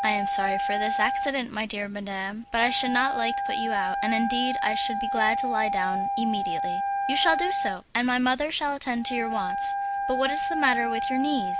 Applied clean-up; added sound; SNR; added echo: none; Wind instrument, woodwind instrument; 0 dB; none.